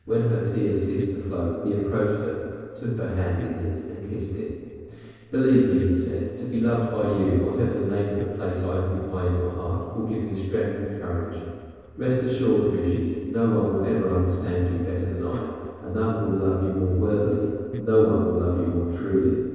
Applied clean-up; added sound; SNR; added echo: neural separator model SepFormer DNS4.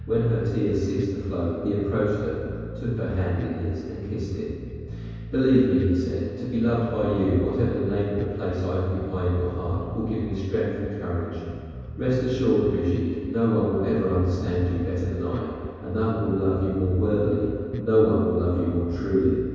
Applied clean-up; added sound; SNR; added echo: none; Bass guitar; 12 dB; reverberation time 2.2 s.